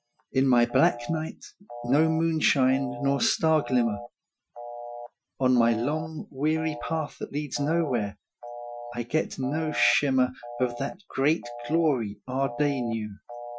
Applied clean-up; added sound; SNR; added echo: classical method Wiener filter.